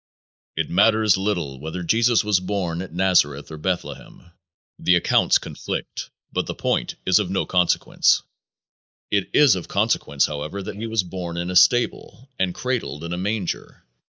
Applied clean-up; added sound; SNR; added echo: neural mask model Resemble Enhance denoiser.